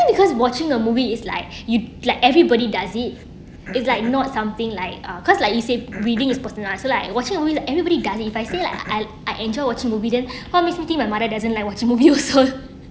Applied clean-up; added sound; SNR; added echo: none; Cough; 19 dB; none.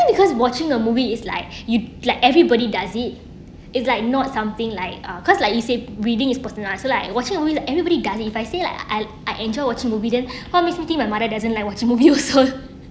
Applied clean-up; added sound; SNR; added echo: none; none; none; none.